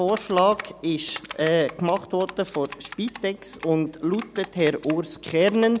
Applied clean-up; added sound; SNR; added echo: none; Typing; 12 dB; none.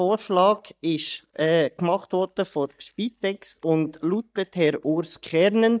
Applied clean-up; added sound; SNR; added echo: neural mask model DeepFilterNet 3.